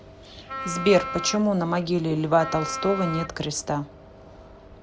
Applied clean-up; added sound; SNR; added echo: none; Wind instrument, woodwind instrument; 8 dB; none.